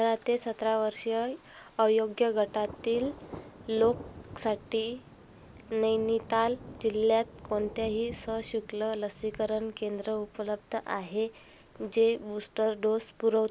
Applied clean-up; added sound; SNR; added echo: none; Thunder; 19 dB; none.